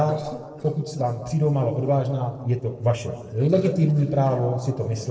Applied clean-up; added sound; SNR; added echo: neural separator model SepFormer DNS4.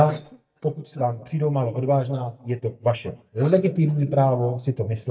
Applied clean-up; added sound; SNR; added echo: neural mask model DeepFilterNet 3.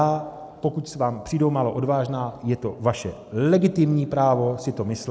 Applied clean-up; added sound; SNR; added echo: none; none; none; none.